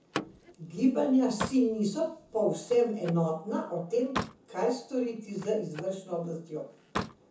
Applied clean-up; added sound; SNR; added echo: none; Slam; 12 dB; reverberation time 0.5 s.